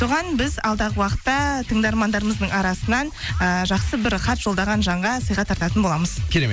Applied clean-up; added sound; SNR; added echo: none; none; none; none.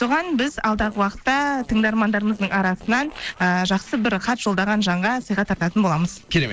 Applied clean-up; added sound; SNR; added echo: neural separator model SepFormer DNS4.